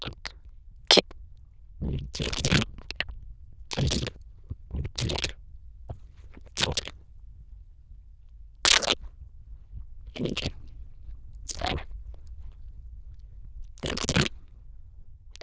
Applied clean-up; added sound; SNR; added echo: neural diffusion model UNIVERSE++.